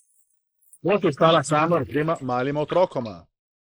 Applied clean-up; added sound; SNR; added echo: neural mask model Resemble Enhance denoiser.